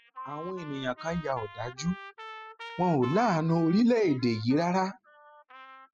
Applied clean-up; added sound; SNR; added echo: classical method spectral subtraction.